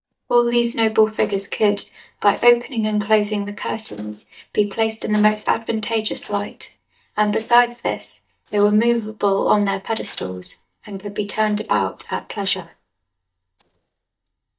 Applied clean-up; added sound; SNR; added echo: neural mask model DeepFilterNet 3.